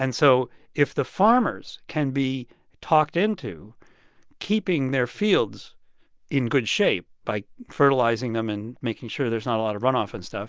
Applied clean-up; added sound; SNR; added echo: none; none; none; none.